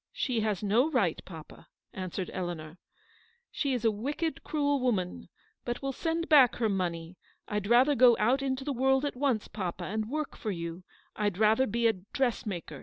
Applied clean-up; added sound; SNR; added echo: none; none; none; none.